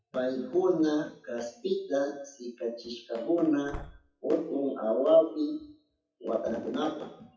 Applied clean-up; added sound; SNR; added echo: classical method WPE with log-MMSE.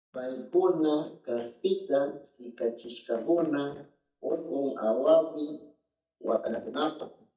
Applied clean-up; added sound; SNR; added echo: neural mask model DeepFilterNet 3.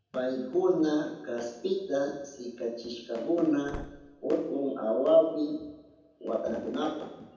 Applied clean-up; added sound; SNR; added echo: none; Slam / Wood; 16 dB; reverberation time 0.9 s.